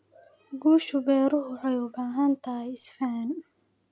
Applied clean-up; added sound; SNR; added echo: none; none; none; none.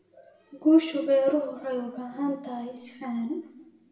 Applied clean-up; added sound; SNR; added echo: none; none; none; reverberation time 0.8 s.